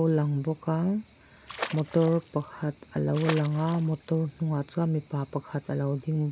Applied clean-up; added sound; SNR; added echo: none; Water / Splash, splatter; 13 dB; none.